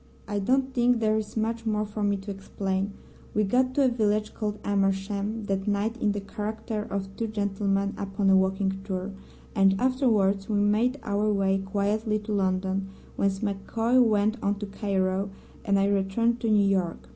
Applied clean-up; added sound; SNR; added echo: none; none; none; none.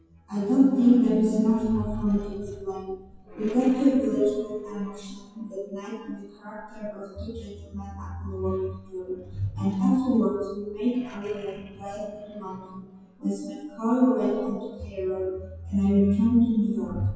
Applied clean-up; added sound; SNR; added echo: classical method WPE with log-MMSE.